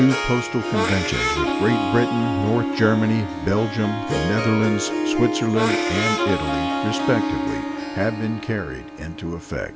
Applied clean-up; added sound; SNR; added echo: none; Harmonica + Harp; 2 dB; none.